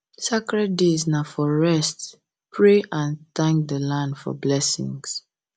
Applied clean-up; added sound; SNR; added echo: none; none; none; none.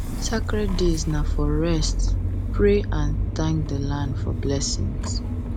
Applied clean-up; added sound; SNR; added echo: none; Engine starting / Motor vehicle (road); -2 dB; none.